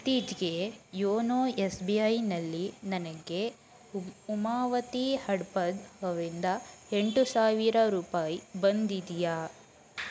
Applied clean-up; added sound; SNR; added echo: none; none; none; none.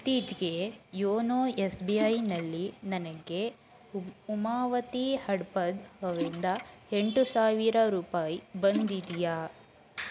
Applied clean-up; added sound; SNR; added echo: none; Splash, splatter; 12 dB; none.